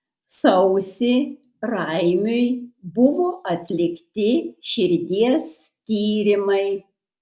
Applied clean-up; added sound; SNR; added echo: none; none; none; none.